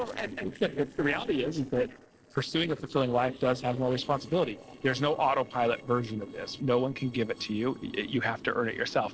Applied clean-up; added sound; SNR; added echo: neural separator model SepFormer DNS4.